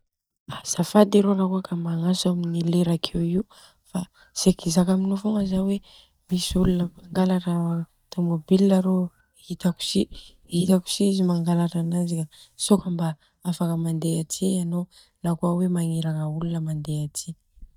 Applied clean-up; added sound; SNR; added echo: neural mask model DeepFilterNet 3.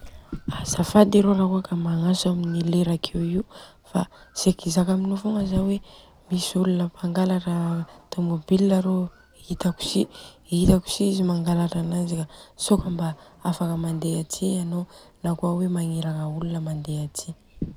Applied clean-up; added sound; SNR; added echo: none; none; none; none.